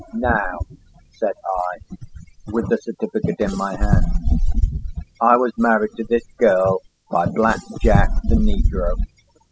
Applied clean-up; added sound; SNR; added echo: classical method spectral subtraction.